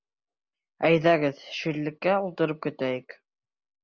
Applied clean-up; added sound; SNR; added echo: none; none; none; none.